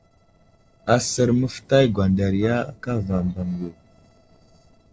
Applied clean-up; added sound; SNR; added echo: neural separator model SepFormer DNS4.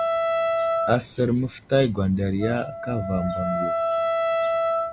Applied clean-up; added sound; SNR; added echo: none; Wind instrument, woodwind instrument; 0 dB; none.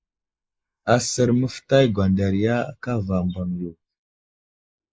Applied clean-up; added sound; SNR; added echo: neural mask model Resemble Enhance denoiser.